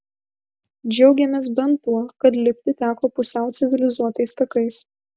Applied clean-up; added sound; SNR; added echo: none; none; none; none.